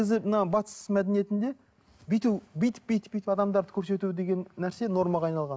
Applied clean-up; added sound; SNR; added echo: none; none; none; none.